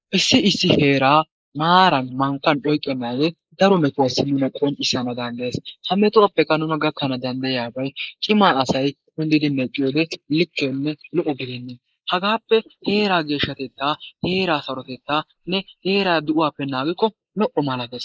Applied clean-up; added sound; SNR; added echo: neural mask model Resemble Enhance denoiser.